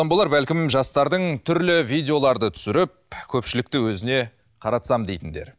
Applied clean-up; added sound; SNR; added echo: none; none; none; none.